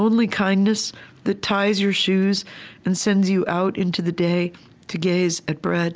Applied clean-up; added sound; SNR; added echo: none; none; none; none.